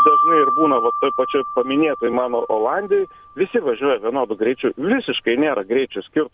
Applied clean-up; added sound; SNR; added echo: none; Marimba, xylophone; 4 dB; none.